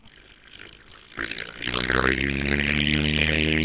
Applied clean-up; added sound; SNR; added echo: neural separator model SepFormer WHAMR!.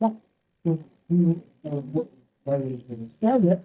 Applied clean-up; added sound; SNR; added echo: neural mask model DeepFilterNet 3.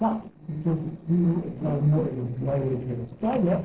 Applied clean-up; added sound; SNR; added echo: neural separator model SepFormer DNS4.